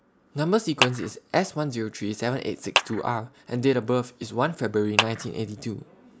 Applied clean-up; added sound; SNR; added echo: none; Clapping; 3 dB; none.